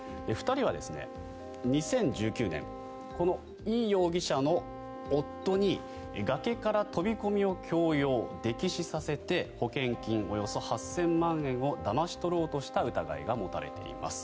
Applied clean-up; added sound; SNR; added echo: none; Wind instrument, woodwind instrument; 13 dB; none.